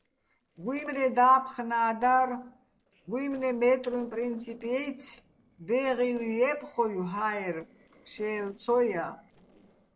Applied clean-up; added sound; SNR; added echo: neural separator model SepFormer DNS4.